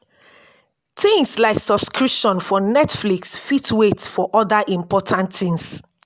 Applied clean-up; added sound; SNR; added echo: none; none; none; none.